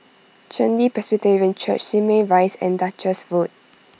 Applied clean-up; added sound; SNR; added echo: none; none; none; none.